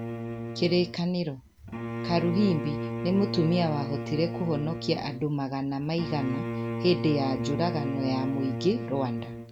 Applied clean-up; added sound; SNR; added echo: none; Bowed string instrument; 6 dB; none.